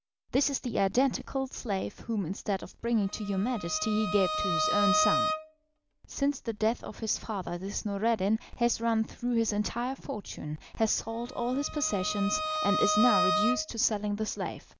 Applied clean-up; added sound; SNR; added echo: none; Bowed string instrument; 2 dB; none.